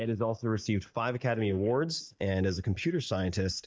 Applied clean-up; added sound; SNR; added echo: neural mask model DeepFilterNet 3.